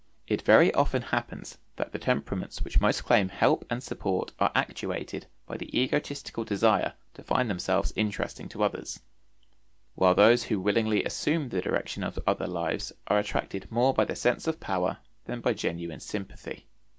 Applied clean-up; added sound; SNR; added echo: none; none; none; none.